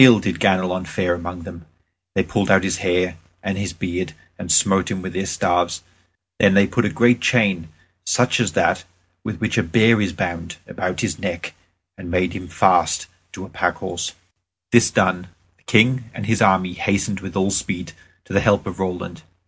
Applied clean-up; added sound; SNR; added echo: none; none; none; none.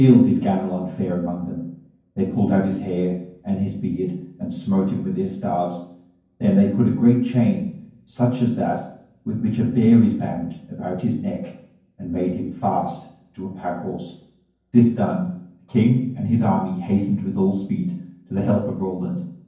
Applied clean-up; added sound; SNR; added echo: none; none; none; reverberation time 0.9 s.